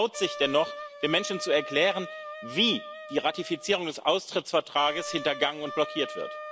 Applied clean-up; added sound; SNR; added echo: none; Wind instrument, woodwind instrument; 11 dB; none.